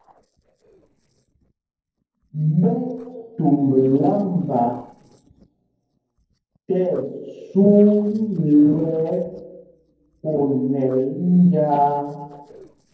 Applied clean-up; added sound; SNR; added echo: neural separator model SepFormer DNS4.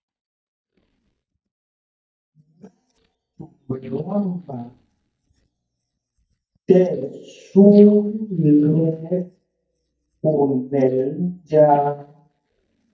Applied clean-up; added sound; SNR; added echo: neural mask model DeepFilterNet 3.